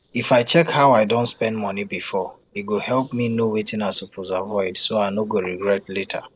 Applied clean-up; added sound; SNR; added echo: neural separator model SepFormer DNS4.